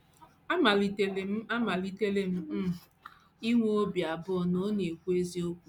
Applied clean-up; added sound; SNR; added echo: none; none; none; none.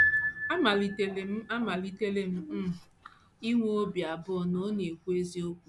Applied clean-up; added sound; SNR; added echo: none; Piano; 5 dB; none.